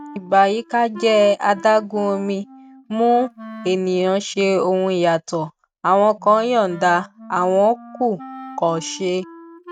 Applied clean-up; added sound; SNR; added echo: neural mask model RNNoise.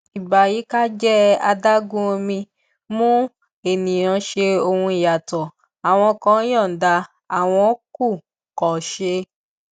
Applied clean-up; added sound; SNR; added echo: none; none; none; none.